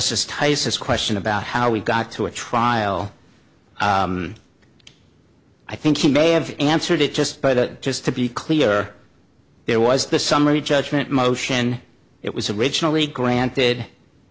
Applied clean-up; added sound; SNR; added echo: none; none; none; none.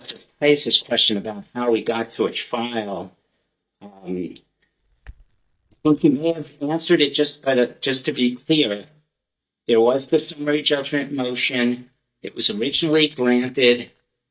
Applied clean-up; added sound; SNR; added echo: neural mask model DeepFilterNet 3.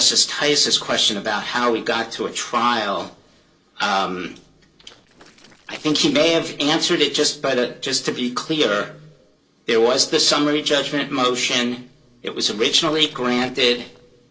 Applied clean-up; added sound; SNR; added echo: neural separator model SepFormer DNS4.